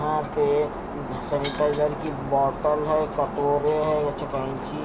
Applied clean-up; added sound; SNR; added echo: none; Shatter; 8 dB; none.